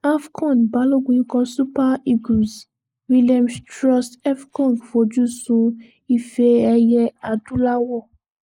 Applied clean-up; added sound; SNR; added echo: neural mask model Resemble Enhance denoiser.